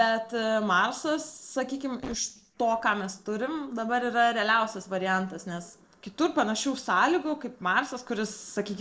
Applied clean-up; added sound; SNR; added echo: neural separator model SepFormer DNS4.